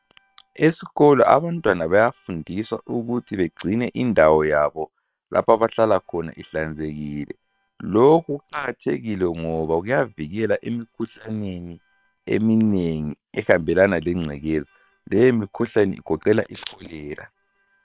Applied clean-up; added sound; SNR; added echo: neural separator model SepFormer WHAM!.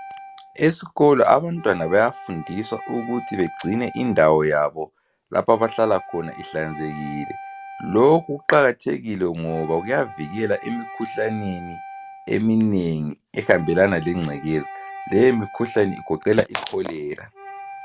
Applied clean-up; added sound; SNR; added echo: none; Wind instrument, woodwind instrument; 16 dB; none.